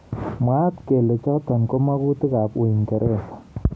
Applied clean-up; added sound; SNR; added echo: none; none; none; none.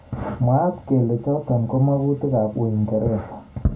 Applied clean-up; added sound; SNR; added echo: none; none; none; reverberation time 0.2 s.